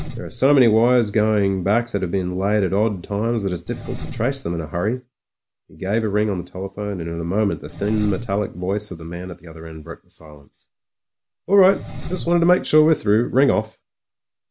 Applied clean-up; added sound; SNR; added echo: none; Engine; 16 dB; none.